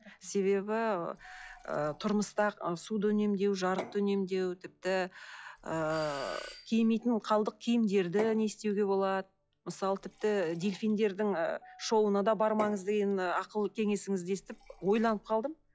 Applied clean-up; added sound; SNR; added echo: classical method log-MMSE.